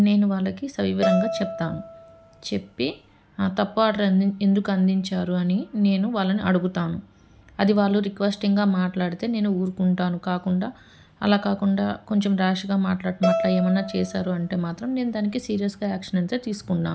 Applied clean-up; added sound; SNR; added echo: none; Bowed string instrument; 6 dB; none.